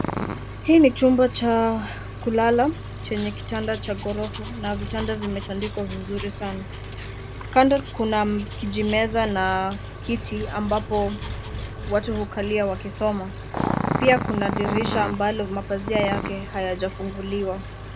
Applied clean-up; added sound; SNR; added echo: none; Engine + Growling; 7 dB; none.